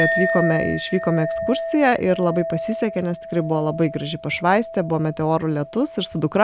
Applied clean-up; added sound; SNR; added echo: none; Chink, clink; 7 dB; none.